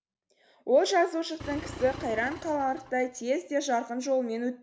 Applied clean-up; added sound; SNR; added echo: none; Engine; 14 dB; none.